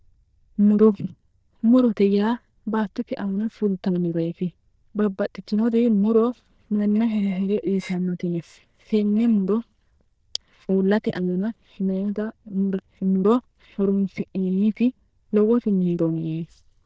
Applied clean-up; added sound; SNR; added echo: neural diffusion model UNIVERSE++.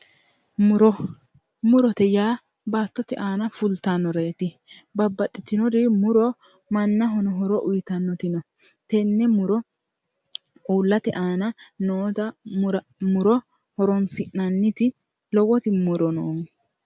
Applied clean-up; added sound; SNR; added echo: none; none; none; none.